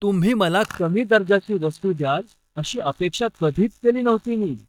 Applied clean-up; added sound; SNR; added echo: neural mask model DeepFilterNet 3.